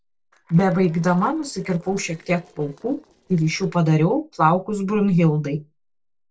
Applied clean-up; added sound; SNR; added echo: neural separator model SepFormer DNS4.